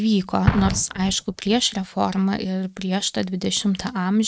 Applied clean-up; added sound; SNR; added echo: neural mask model RNNoise.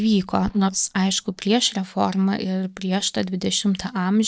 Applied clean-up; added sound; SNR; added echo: neural mask model DeepFilterNet 3.